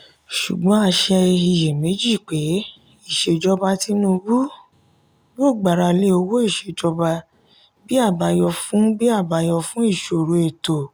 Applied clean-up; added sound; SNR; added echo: none; none; none; none.